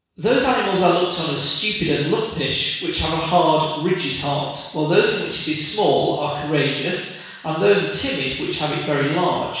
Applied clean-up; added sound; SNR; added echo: none; none; none; reverberation time 1.1 s.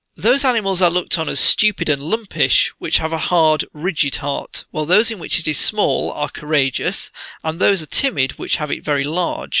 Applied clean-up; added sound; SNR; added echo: none; none; none; none.